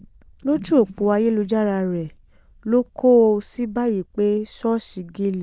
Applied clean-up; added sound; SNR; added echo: neural diffusion model UNIVERSE++.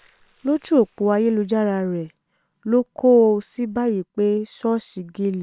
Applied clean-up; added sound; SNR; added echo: neural separator model SepFormer WHAM!.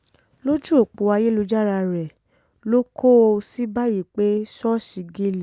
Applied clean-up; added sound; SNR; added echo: none; none; none; none.